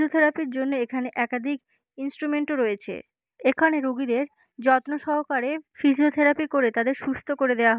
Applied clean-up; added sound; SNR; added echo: none; none; none; none.